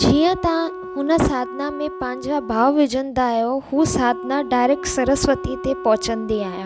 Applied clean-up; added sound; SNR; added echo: none; Wind instrument, woodwind instrument; 12 dB; none.